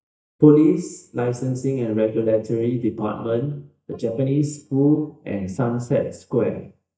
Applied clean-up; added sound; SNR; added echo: neural mask model DeepFilterNet 3.